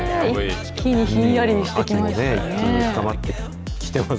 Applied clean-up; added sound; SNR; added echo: none; none; none; none.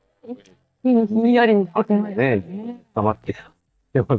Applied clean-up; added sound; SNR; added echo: neural mask model DeepFilterNet 3.